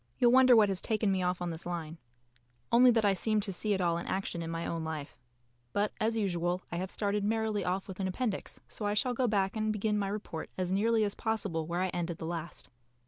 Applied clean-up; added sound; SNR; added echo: none; none; none; none.